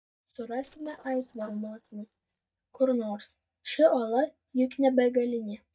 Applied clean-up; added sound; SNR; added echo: neural mask model DeepFilterNet 3.